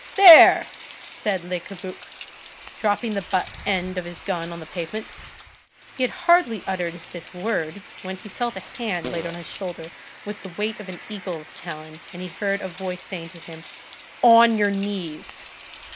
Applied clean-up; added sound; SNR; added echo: none; Rain + Fart; 16 dB; none.